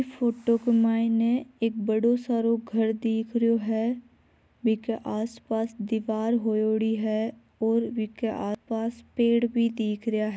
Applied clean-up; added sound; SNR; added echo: none; none; none; none.